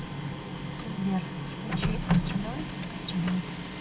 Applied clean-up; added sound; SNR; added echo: none; Printer; -3 dB; none.